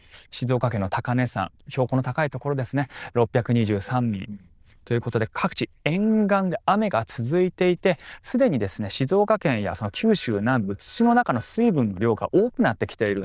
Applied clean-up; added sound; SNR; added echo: neural diffusion model UNIVERSE++.